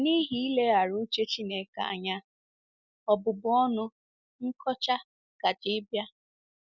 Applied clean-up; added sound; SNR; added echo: none; none; none; none.